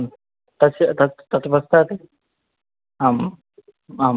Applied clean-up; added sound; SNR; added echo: none; none; none; none.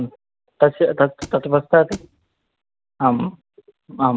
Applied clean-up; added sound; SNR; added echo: none; Thump, thud; 17 dB; none.